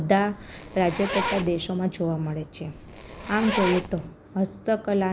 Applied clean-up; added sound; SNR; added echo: none; Zipper (clothing); 6 dB; none.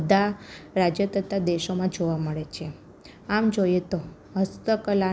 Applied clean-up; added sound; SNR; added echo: none; none; none; none.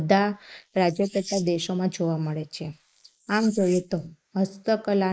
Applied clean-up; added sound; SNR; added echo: neural mask model Resemble Enhance denoiser.